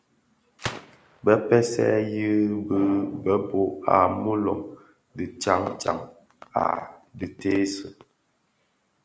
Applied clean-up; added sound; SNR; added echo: none; Gunshot, gunfire; 18 dB; none.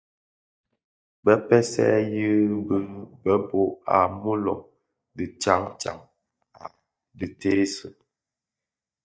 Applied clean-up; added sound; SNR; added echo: neural mask model DeepFilterNet 3.